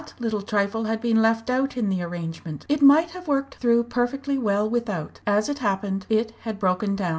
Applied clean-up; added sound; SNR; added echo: none; none; none; none.